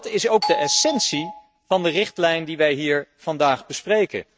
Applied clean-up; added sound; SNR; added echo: neural mask model RNNoise.